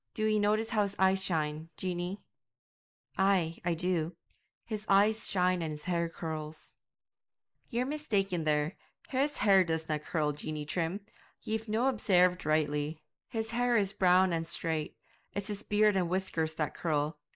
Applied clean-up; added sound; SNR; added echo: neural mask model Resemble Enhance denoiser.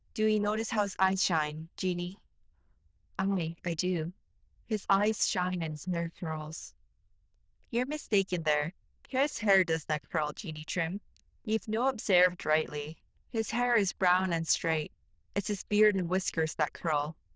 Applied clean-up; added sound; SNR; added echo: neural diffusion model UNIVERSE++.